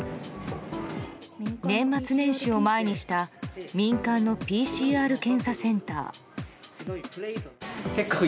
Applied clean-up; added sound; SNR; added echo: none; none; none; none.